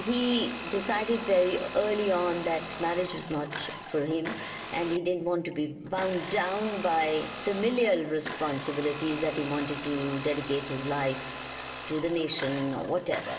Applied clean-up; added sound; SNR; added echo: none; Domestic sounds, home sounds; 9 dB; reverberation time 2.9 s.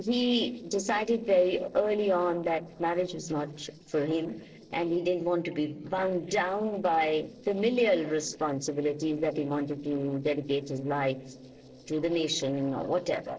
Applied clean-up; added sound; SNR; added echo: neural separator model SepFormer DNS4.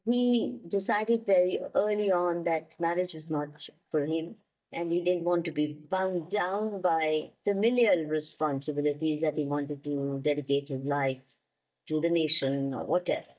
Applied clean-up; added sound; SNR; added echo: neural mask model DeepFilterNet 3.